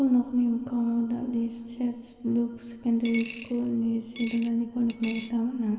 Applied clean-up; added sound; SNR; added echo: none; Coin (dropping); 12 dB; reverberation time 2.4 s.